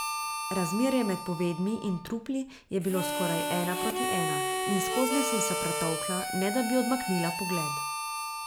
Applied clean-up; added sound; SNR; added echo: none; Harmonica; 2 dB; none.